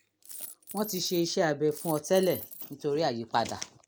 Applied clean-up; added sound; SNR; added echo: none; Coin (dropping); 13 dB; none.